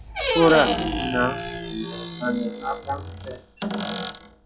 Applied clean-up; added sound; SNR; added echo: classical method log-MMSE.